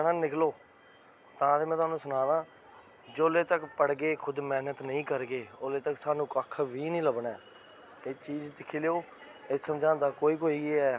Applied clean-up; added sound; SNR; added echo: none; none; none; none.